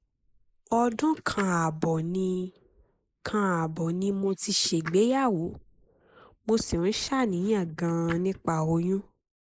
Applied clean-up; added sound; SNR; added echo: neural mask model Resemble Enhance denoiser.